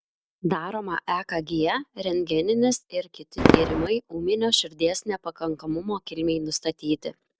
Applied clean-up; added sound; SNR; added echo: none; Fireworks; 4 dB; none.